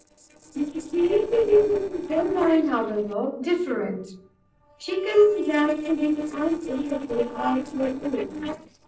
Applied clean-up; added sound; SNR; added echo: neural separator model SepFormer DNS4.